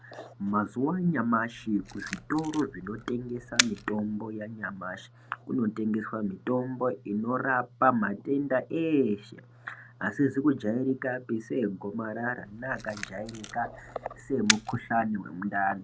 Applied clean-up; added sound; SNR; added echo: none; Camera; 5 dB; none.